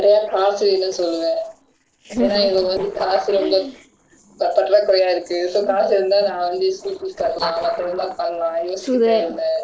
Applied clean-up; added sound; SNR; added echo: neural separator model SepFormer DNS4.